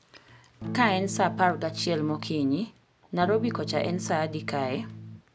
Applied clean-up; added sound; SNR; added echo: none; Electric guitar / Strum; 8 dB; none.